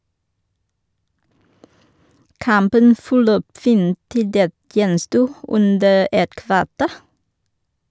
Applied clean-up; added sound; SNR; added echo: none; none; none; none.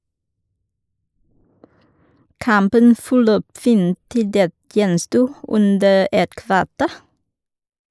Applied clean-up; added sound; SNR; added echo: neural mask model Resemble Enhance denoiser.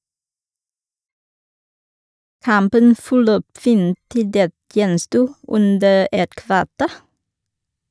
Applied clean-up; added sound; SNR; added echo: neural mask model DeepFilterNet 3.